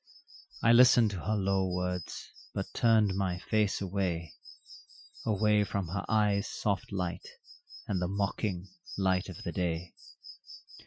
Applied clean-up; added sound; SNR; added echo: classical method Wiener filter.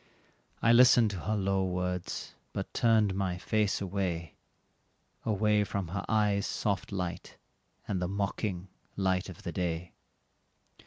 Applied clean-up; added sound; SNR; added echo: none; none; none; none.